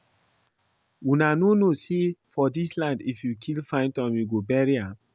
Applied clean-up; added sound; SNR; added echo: none; none; none; none.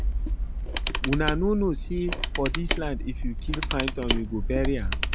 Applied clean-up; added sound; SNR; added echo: none; Camera; -3 dB; none.